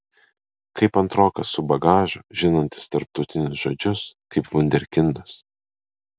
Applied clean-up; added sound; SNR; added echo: none; none; none; none.